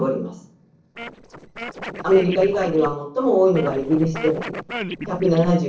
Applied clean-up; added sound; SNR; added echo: neural separator model SepFormer DNS4.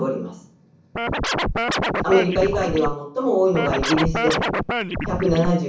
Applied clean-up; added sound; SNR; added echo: none; Scratching (performance technique); 1 dB; reverberation time 0.6 s.